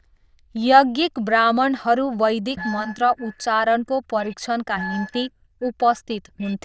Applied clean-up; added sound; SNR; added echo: neural diffusion model UNIVERSE++.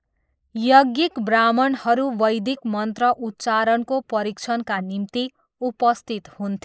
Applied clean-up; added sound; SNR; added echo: neural mask model Resemble Enhance denoiser.